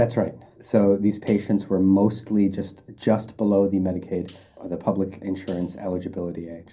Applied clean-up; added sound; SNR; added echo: none; Tambourine; 14 dB; reverberation time 0.3 s.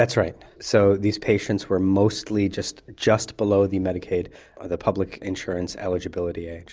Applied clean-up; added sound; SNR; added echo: none; none; none; none.